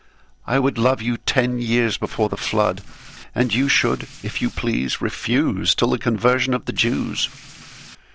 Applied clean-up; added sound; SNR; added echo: neural separator model SepFormer DNS4.